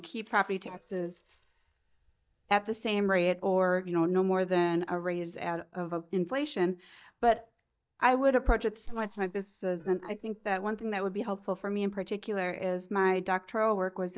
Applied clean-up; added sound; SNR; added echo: neural mask model DeepFilterNet 3.